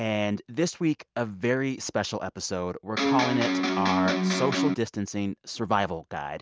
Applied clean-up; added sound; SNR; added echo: none; Electric guitar; -3 dB; none.